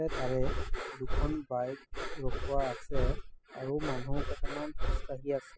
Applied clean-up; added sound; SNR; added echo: classical method spectral subtraction.